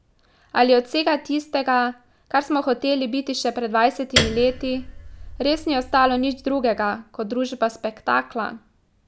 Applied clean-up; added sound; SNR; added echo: none; Piano; 7 dB; none.